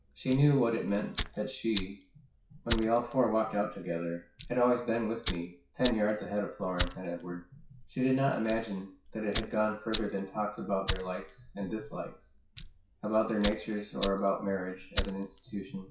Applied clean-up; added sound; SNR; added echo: classical method WPE with log-MMSE.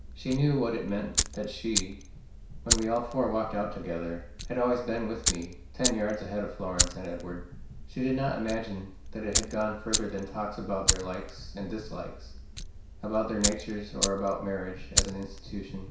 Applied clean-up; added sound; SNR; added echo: none; Fire; 1 dB; reverberation time 0.6 s.